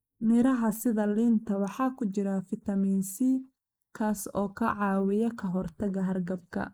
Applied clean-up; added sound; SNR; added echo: neural mask model Resemble Enhance denoiser.